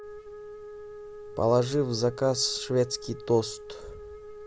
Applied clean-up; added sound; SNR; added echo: none; Wind instrument, woodwind instrument; 14 dB; none.